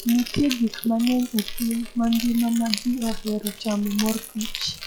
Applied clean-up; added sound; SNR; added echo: classical method log-MMSE.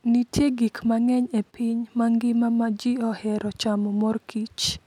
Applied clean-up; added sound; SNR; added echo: none; none; none; none.